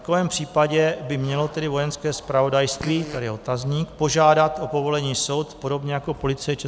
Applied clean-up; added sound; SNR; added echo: none; Fart; 14 dB; none.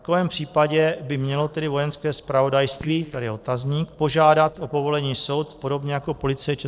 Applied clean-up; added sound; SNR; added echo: neural separator model SepFormer DNS4.